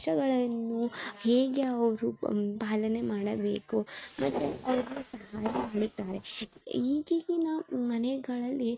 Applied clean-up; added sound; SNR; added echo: neural mask model RNNoise.